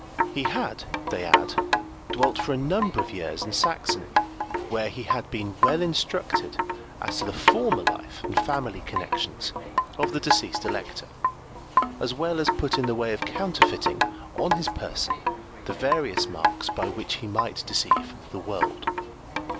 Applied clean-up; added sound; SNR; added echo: none; Wind chime; -2 dB; none.